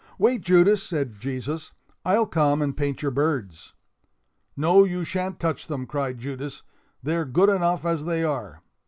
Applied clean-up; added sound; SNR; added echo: none; none; none; none.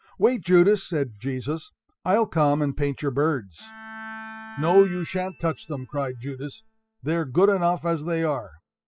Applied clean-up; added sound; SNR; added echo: classical method spectral subtraction.